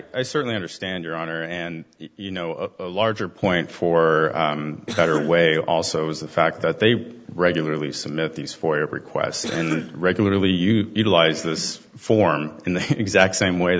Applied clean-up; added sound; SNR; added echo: none; Cough; 12 dB; none.